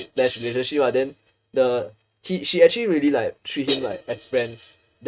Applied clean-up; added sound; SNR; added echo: neural mask model RNNoise.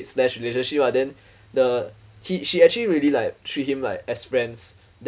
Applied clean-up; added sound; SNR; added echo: none; none; none; none.